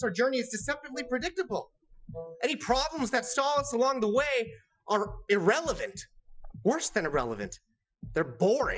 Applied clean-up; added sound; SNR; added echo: classical method Wiener filter.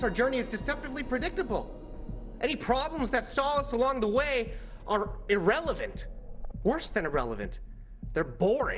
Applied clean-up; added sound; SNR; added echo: none; none; none; none.